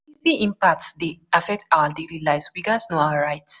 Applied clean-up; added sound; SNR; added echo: none; none; none; none.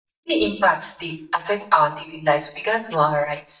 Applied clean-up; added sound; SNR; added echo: neural mask model DeepFilterNet 3.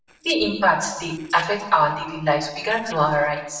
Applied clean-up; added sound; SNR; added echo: neural separator model SepFormer DNS4.